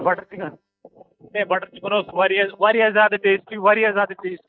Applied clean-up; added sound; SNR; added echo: neural mask model DeepFilterNet 3.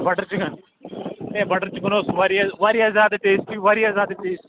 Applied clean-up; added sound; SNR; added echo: none; none; none; none.